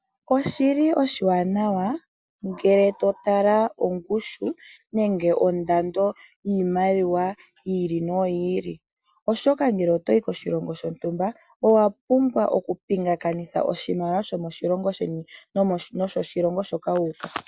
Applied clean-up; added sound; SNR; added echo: none; none; none; none.